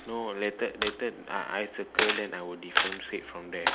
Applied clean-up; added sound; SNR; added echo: none; Coin (dropping); 0 dB; none.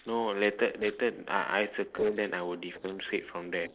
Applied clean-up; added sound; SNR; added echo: neural separator model SepFormer DNS4.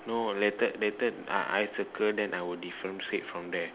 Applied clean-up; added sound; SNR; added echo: none; none; none; none.